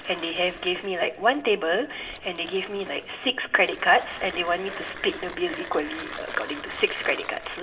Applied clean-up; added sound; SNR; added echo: none; Mechanisms; 13 dB; reverberation time 1.6 s.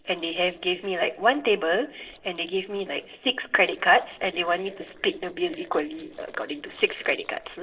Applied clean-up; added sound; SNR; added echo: neural separator model SepFormer DNS4.